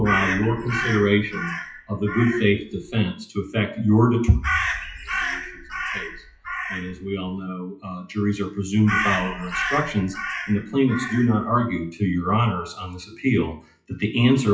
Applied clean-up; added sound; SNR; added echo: classical method WPE with log-MMSE.